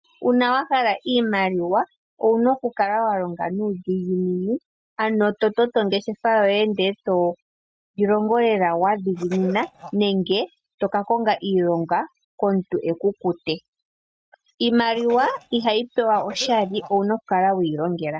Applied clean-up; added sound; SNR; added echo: neural mask model RNNoise.